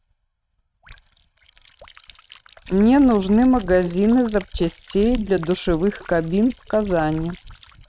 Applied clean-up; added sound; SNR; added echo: neural mask model RNNoise.